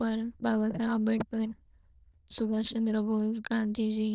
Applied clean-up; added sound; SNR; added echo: neural diffusion model UNIVERSE++.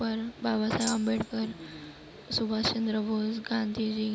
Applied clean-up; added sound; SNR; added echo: none; Tambourine; 13 dB; none.